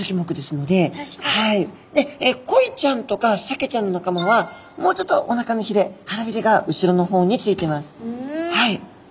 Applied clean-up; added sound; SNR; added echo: none; none; none; none.